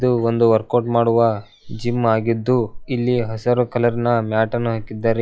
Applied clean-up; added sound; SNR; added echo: classical method log-MMSE.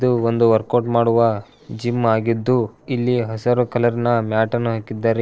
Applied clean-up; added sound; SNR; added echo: neural separator model SepFormer DNS4.